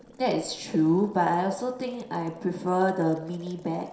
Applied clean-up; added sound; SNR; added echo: none; Boiling; 19 dB; reverberation time 0.7 s.